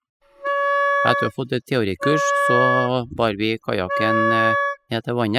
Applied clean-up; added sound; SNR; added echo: classical method spectral subtraction.